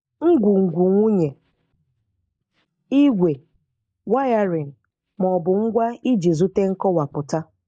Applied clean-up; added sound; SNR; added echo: neural mask model DeepFilterNet 3.